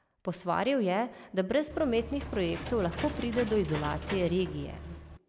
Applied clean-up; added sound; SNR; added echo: none; Engine / Mechanisms; 9 dB; none.